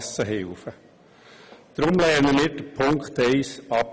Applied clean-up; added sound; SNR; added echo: none; none; none; none.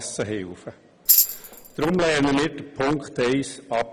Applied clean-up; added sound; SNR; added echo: none; Tambourine; 0 dB; none.